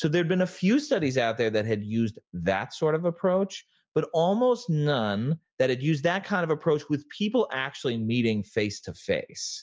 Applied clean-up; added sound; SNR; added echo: none; none; none; none.